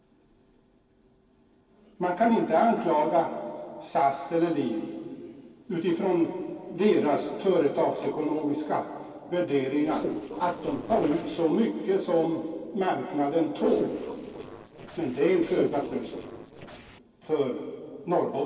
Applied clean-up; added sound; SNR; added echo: neural separator model SepFormer DNS4.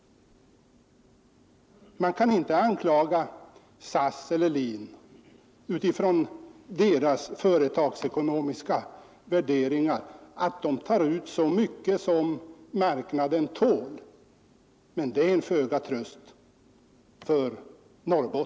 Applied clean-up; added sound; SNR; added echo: none; none; none; none.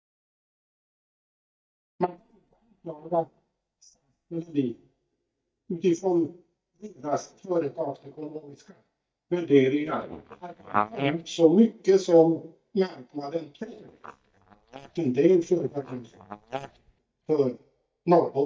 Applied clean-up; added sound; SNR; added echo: neural mask model DeepFilterNet 3.